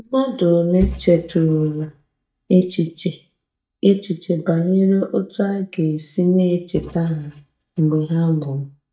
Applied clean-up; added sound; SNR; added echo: neural mask model DeepFilterNet 3.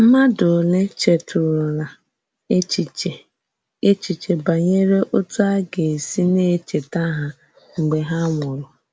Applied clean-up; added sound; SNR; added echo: none; none; none; none.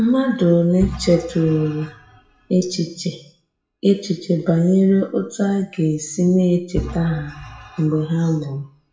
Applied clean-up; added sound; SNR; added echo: classical method WPE with log-MMSE.